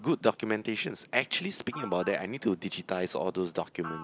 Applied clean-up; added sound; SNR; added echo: neural mask model Resemble Enhance denoiser.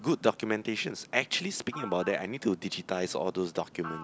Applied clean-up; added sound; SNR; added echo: none; Fowl; 17 dB; none.